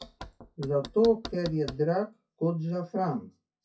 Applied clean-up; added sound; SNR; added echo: classical method WPE with log-MMSE.